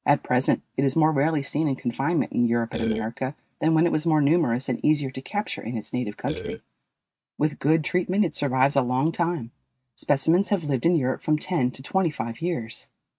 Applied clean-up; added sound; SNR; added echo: neural mask model RNNoise.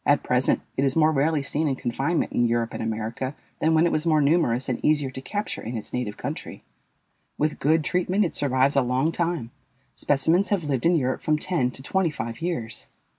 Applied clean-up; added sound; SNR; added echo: none; none; none; none.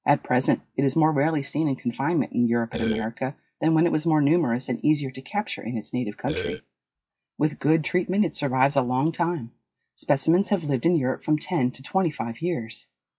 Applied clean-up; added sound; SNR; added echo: classical method log-MMSE.